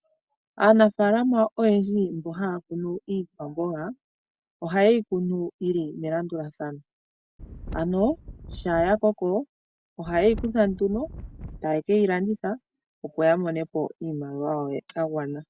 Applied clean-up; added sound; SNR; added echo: none; Wind; 13 dB; none.